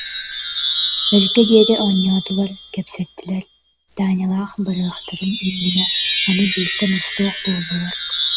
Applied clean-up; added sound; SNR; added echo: none; Wind chime; 3 dB; none.